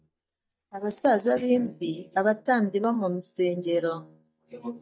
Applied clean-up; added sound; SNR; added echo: neural mask model DeepFilterNet 3.